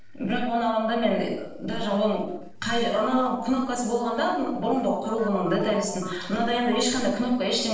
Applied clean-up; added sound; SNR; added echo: neural separator model SepFormer DNS4.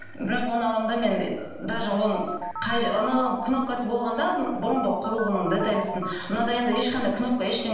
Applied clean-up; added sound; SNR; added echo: none; Telephone; 9 dB; reverberation time 0.7 s.